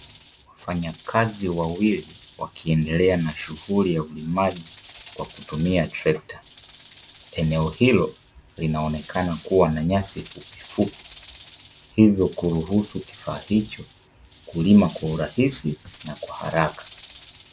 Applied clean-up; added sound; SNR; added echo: none; Rattle / Rattle (instrument); 12 dB; none.